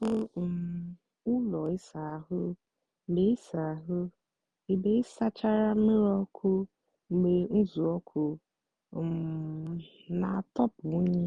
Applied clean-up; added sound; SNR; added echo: none; none; none; none.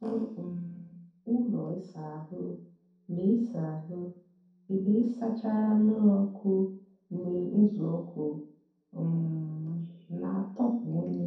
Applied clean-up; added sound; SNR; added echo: none; none; none; reverberation time 0.6 s.